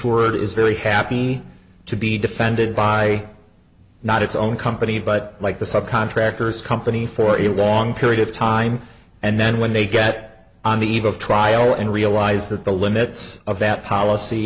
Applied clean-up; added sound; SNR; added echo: none; none; none; none.